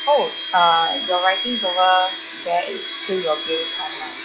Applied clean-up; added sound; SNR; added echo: classical method log-MMSE.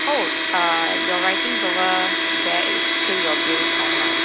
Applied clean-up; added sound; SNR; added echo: none; Domestic sounds, home sounds; -5 dB; none.